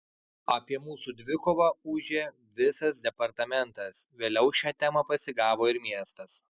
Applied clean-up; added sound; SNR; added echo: none; none; none; none.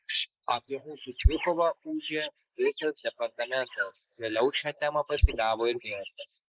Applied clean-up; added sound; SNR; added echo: neural mask model Resemble Enhance denoiser.